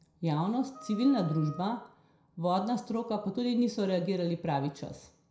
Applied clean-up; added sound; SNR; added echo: none; Wind instrument, woodwind instrument; 19 dB; reverberation time 0.5 s.